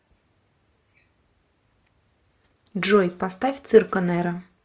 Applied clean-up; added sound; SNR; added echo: none; none; none; none.